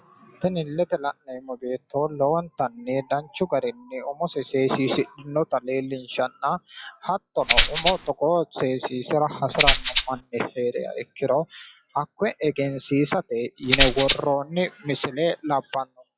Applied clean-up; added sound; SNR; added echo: classical method log-MMSE.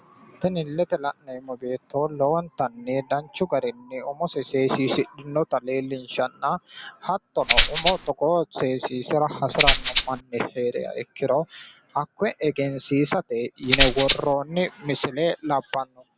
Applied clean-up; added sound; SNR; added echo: none; Rattle (instrument); -4 dB; none.